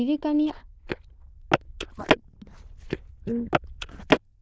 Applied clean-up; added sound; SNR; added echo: neural diffusion model UNIVERSE++.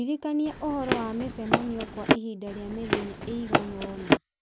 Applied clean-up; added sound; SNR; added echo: none; Run; -4 dB; none.